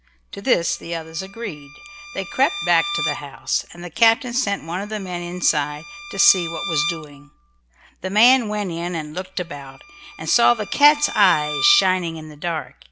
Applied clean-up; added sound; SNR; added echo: none; Bowed string instrument; 10 dB; none.